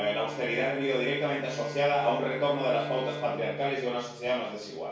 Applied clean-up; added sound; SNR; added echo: none; Bowed string instrument; 12 dB; reverberation time 0.6 s.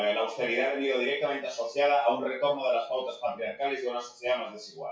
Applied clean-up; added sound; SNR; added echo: classical method WPE with log-MMSE.